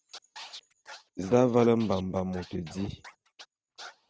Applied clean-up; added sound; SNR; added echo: neural mask model RNNoise.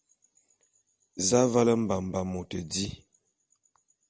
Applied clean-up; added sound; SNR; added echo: none; none; none; none.